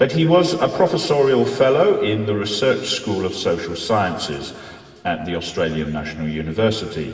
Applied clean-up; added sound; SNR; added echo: none; none; none; reverberation time 2.3 s.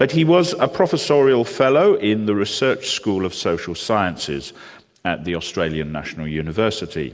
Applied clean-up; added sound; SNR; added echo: none; none; none; none.